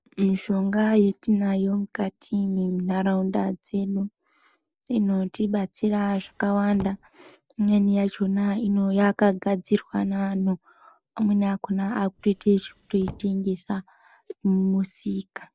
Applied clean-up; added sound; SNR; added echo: neural separator model SepFormer DNS4.